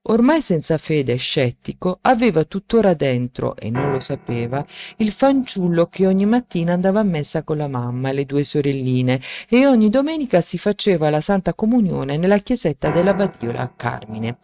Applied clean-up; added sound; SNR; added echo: neural mask model RNNoise.